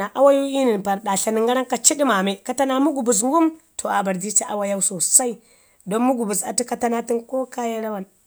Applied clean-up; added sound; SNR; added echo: none; none; none; none.